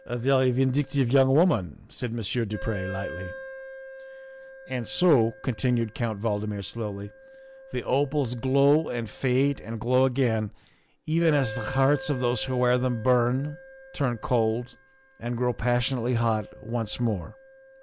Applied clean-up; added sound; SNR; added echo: none; Wind instrument, woodwind instrument; 17 dB; none.